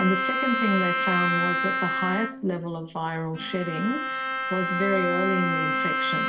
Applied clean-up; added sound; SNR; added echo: none; Bowed string instrument; -1 dB; reverberation time 0.5 s.